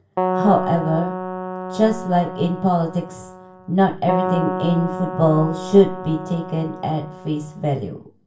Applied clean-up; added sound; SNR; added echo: none; Keyboard (musical); 6 dB; reverberation time 0.3 s.